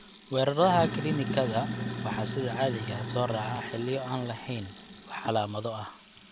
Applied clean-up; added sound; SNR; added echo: none; Sink (filling or washing); 6 dB; none.